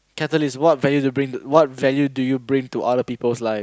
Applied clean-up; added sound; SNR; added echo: none; none; none; none.